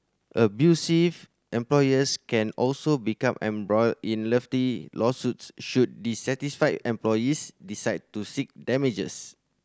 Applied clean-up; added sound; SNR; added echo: none; none; none; none.